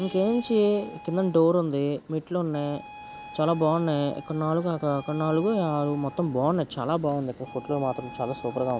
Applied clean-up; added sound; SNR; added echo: none; Wind instrument, woodwind instrument; 19 dB; none.